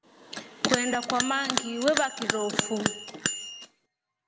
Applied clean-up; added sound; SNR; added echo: none; Bell; 1 dB; none.